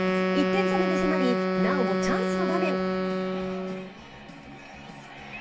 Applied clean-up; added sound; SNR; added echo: none; Wind instrument, woodwind instrument; -5 dB; reverberation time 0.2 s.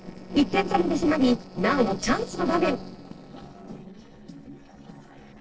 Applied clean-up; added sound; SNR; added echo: neural separator model SepFormer DNS4.